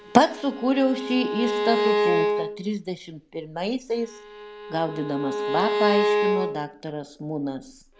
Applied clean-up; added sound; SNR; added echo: none; Bowed string instrument; 1 dB; none.